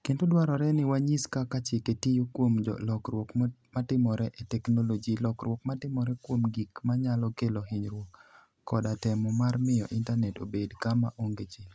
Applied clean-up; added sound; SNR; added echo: none; none; none; none.